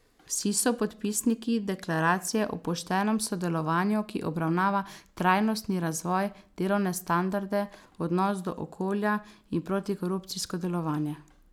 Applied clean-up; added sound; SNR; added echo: none; none; none; none.